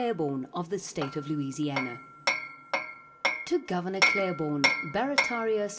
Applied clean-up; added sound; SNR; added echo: none; Hammer; 0 dB; reverberation time 1.9 s.